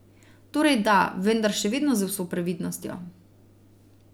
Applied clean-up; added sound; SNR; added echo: none; none; none; none.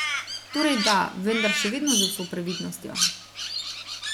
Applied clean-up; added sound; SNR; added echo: none; Crow; 1 dB; none.